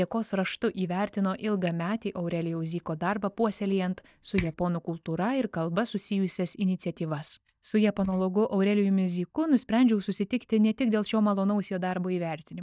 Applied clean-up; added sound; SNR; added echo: neural mask model DeepFilterNet 3.